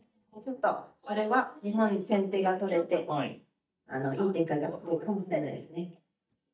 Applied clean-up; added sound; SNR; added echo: neural mask model DeepFilterNet 3.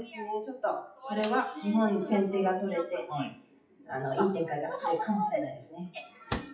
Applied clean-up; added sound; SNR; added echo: classical method WPE with log-MMSE.